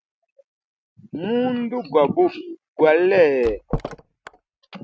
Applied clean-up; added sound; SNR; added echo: neural mask model RNNoise.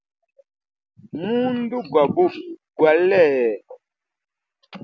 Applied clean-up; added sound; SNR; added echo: none; none; none; none.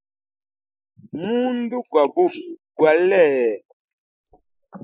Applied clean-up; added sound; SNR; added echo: neural mask model Resemble Enhance denoiser.